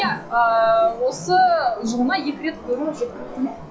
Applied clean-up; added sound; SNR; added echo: classical method log-MMSE.